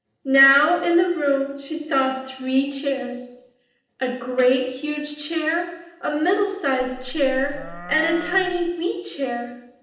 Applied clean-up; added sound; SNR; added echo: neural separator model SepFormer DNS4.